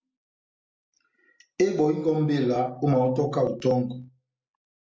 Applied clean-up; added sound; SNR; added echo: none; none; none; none.